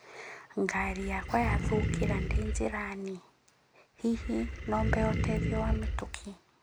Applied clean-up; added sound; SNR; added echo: none; Animal; -1 dB; none.